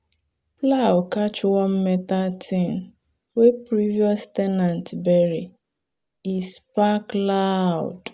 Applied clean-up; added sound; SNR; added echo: none; none; none; none.